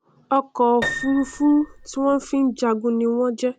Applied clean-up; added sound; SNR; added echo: none; Piano; 12 dB; none.